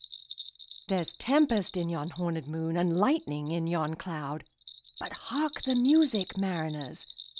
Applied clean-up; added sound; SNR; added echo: none; Bell; 17 dB; none.